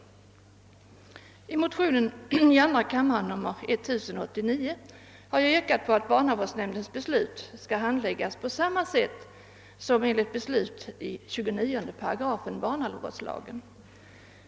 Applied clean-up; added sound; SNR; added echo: none; none; none; none.